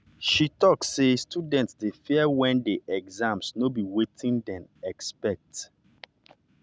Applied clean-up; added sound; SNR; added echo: none; none; none; none.